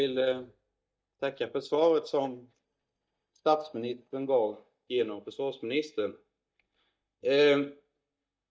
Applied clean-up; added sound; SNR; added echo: neural mask model DeepFilterNet 3.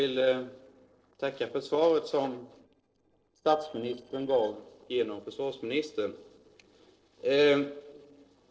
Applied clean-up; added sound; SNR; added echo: neural separator model SepFormer DNS4.